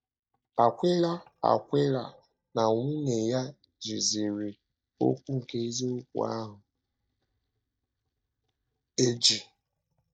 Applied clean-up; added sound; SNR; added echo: neural mask model DeepFilterNet 3.